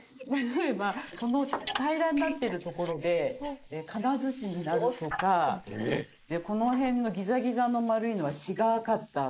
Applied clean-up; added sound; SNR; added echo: neural mask model Resemble Enhance denoiser.